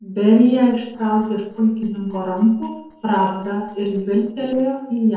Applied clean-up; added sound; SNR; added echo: neural separator model SepFormer DNS4.